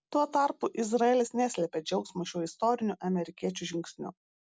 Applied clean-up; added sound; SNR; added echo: none; none; none; none.